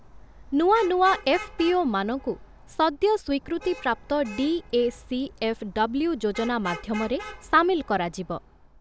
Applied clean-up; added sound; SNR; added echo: none; Traffic noise, roadway noise / Vehicle horn, car horn, honking; 17 dB; none.